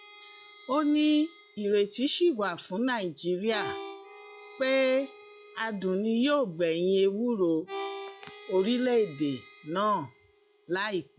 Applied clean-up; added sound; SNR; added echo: classical method log-MMSE.